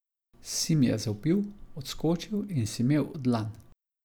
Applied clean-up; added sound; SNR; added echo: none; none; none; none.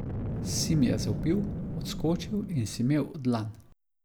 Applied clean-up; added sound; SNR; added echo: none; Boom; 5 dB; none.